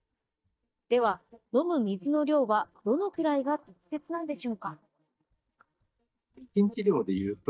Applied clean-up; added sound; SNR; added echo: neural mask model DeepFilterNet 3.